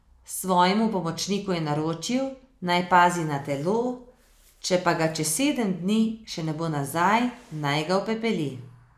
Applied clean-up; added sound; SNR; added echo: none; none; none; none.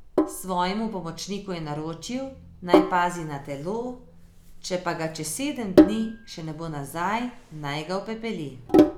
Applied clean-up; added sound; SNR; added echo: none; Sink (filling or washing); -3 dB; none.